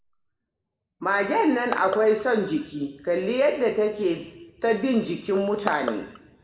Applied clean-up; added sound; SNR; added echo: none; Crushing; 15 dB; reverberation time 0.8 s.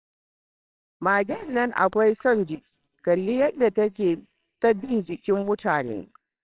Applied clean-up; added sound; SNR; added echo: neural separator model SepFormer WHAMR!.